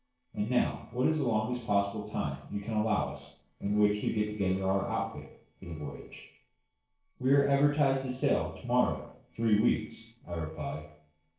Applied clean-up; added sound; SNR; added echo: neural separator model SepFormer DNS4.